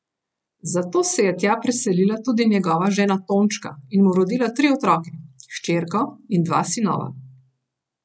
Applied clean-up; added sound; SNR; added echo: none; none; none; none.